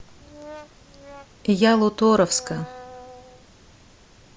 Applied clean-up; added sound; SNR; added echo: none; Brass instrument; 19 dB; none.